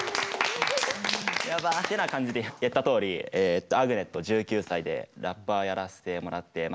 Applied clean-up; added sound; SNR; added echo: none; none; none; none.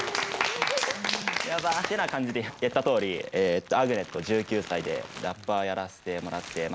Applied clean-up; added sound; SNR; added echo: none; Crumpling, crinkling; 17 dB; none.